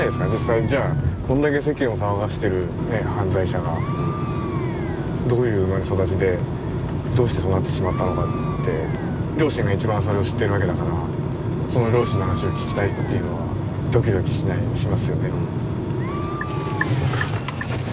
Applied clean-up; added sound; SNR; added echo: none; Applause / Crowd / Cheering; 19 dB; none.